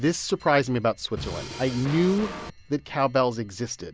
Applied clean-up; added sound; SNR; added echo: none; Drum kit; 10 dB; none.